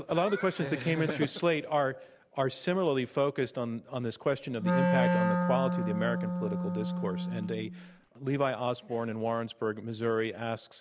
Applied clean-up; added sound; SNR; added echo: none; Wind instrument, woodwind instrument; -2 dB; none.